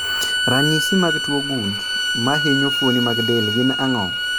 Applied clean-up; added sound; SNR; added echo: none; Bowed string instrument; 0 dB; none.